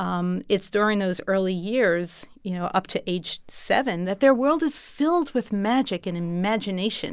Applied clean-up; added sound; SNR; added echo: none; none; none; none.